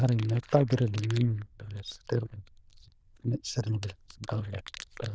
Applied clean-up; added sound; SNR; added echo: neural diffusion model UNIVERSE++.